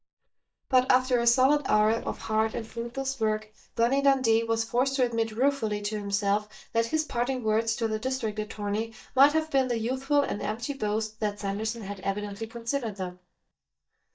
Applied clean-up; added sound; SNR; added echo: neural mask model DeepFilterNet 3.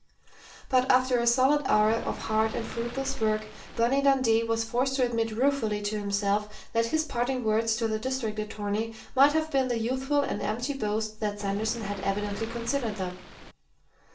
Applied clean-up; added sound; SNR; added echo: none; Waves, surf; 13 dB; reverberation time 0.3 s.